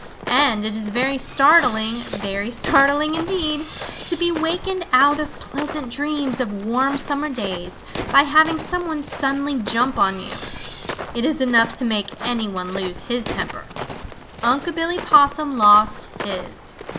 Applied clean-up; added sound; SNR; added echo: none; Cutlery, silverware + Walk, footsteps; 10 dB; none.